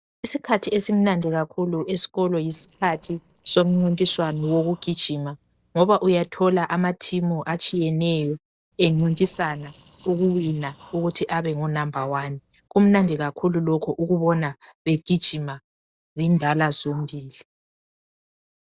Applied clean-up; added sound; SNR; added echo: neural separator model SepFormer DNS4.